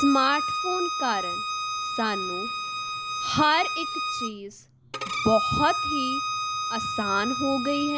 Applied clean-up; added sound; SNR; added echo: none; Bowed string instrument; 2 dB; none.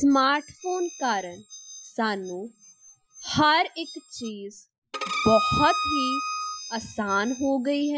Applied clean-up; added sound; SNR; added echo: classical method Wiener filter.